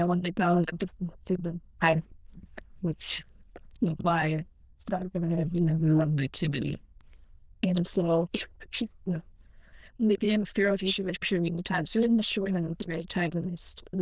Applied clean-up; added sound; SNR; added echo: neural diffusion model UNIVERSE++.